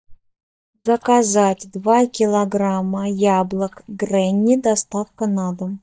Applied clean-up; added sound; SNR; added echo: neural mask model DeepFilterNet 3.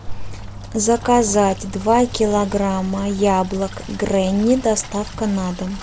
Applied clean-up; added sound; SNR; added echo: none; Engine; 16 dB; none.